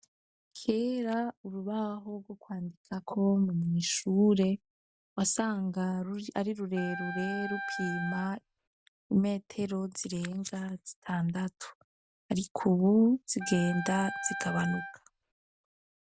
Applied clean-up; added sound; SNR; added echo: none; Wind instrument, woodwind instrument; 8 dB; none.